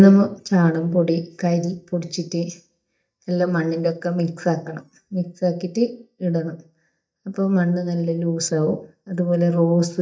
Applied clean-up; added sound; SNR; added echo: neural mask model DeepFilterNet 3.